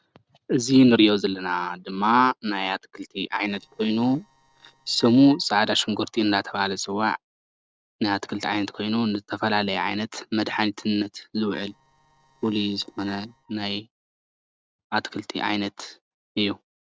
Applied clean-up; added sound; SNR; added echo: neural separator model SepFormer DNS4.